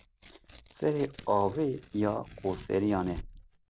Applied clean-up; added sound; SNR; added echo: none; Tearing; 17 dB; none.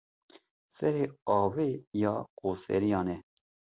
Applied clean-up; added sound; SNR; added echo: none; none; none; none.